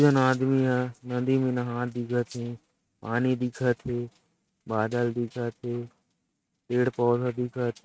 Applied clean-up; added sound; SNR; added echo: neural mask model RNNoise.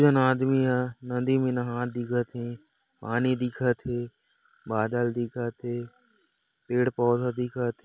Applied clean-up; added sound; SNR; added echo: none; none; none; none.